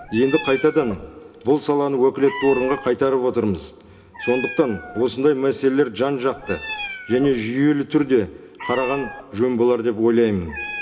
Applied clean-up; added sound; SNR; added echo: none; Meow; 15 dB; reverberation time 0.3 s.